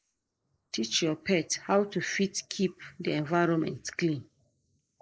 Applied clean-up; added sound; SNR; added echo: neural mask model Resemble Enhance denoiser.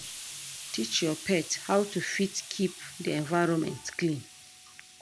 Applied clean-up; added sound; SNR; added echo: none; Explosion; 11 dB; none.